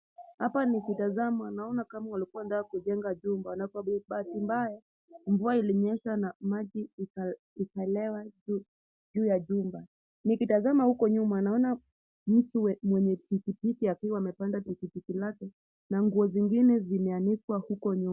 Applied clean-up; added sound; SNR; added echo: none; none; none; none.